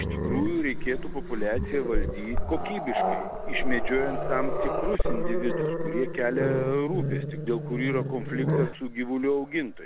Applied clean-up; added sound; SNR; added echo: none; Growling; -2 dB; none.